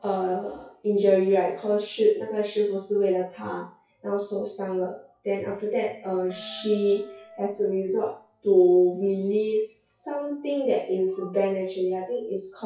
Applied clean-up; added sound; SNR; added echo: classical method WPE with log-MMSE.